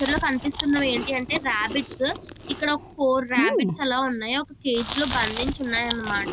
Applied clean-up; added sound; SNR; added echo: none; Chewing, mastication; 5 dB; none.